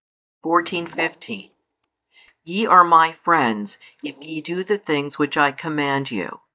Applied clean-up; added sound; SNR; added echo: neural mask model DeepFilterNet 3.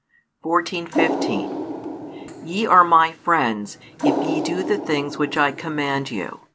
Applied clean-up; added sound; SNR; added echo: none; Water; 6 dB; none.